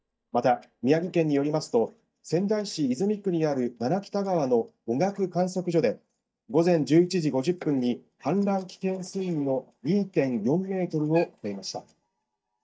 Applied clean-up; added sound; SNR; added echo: neural mask model DeepFilterNet 3.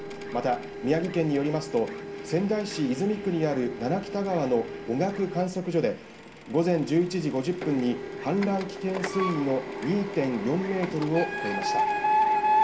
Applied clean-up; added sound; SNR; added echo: none; Printer; 4 dB; reverberation time 0.5 s.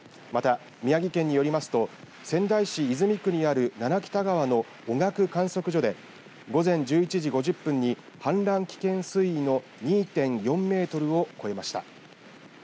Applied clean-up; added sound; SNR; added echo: none; none; none; none.